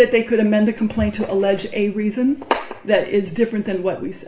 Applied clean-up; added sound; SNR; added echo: none; none; none; reverberation time 0.4 s.